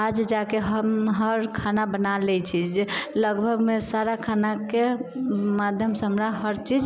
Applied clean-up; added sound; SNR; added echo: none; none; none; none.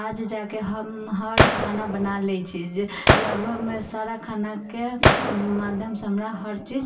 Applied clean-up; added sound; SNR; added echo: none; Gunshot, gunfire; -4 dB; reverberation time 0.1 s.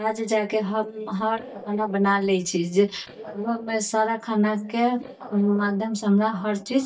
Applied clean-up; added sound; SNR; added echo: neural mask model DeepFilterNet 3.